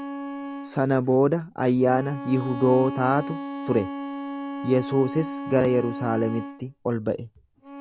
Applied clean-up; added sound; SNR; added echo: none; Bowed string instrument; 10 dB; none.